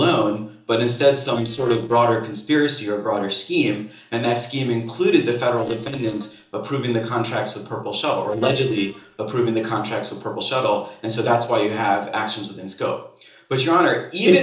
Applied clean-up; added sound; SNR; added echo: neural separator model SepFormer DNS4.